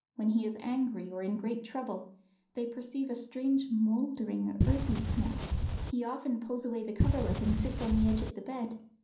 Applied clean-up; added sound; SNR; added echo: none; Wind; -3 dB; reverberation time 0.6 s.